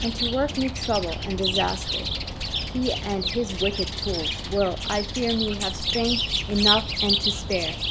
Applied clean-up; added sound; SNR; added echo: none; Chirp, tweet; 0 dB; none.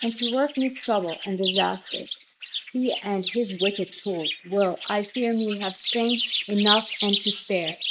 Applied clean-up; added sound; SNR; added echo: neural mask model Resemble Enhance denoiser.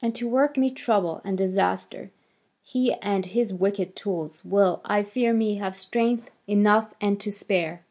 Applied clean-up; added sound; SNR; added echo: none; none; none; none.